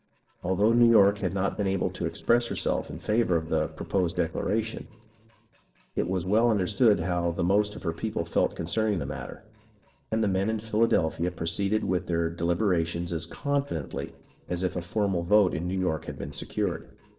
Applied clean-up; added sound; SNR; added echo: neural separator model SepFormer DNS4.